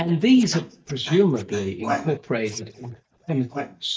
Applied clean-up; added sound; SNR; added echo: neural mask model DeepFilterNet 3.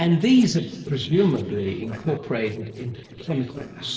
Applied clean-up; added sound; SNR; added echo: neural separator model SepFormer DNS4.